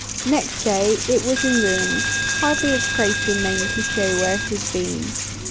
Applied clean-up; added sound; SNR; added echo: none; Coin (dropping); 1 dB; none.